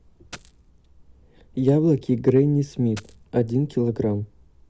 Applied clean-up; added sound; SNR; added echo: none; Coin (dropping); 20 dB; none.